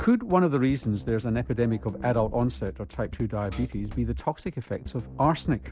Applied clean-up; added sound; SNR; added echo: none; Drum kit + Tambourine; 13 dB; none.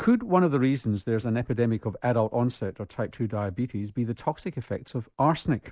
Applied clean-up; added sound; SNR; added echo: none; none; none; none.